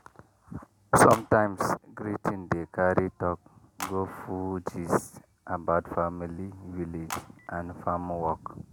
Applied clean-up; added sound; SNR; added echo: none; Telephone; 17 dB; none.